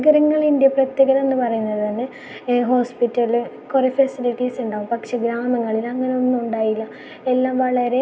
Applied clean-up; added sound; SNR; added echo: none; none; none; none.